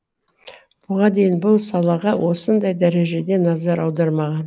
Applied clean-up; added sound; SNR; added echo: neural mask model Resemble Enhance denoiser.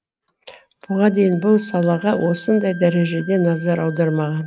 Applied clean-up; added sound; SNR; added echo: neural mask model RNNoise.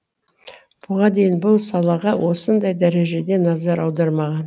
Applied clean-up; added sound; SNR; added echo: none; none; none; none.